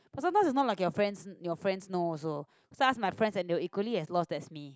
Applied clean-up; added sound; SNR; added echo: none; none; none; none.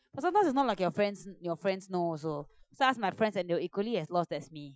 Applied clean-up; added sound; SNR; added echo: classical method Wiener filter.